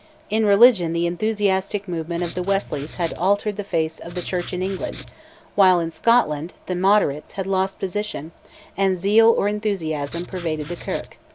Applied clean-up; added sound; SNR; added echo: none; Writing; 12 dB; none.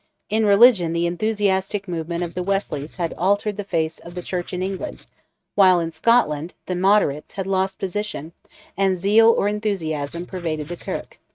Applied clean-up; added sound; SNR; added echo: neural mask model RNNoise.